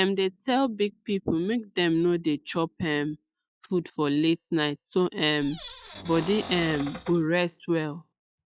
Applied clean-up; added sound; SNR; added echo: classical method log-MMSE.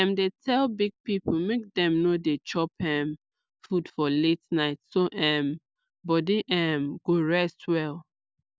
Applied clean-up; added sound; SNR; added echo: none; none; none; none.